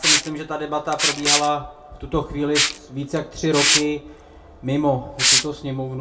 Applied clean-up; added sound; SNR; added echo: none; Liquid; -1 dB; reverberation time 0.2 s.